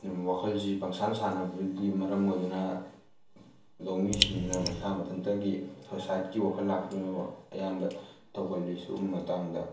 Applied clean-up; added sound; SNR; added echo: none; Raindrop; 0 dB; reverberation time 0.4 s.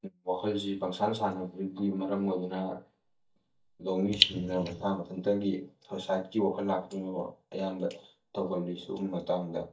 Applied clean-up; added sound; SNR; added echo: neural mask model DeepFilterNet 3.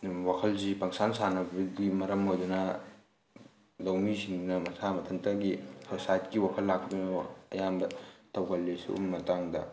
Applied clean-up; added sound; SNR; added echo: none; none; none; none.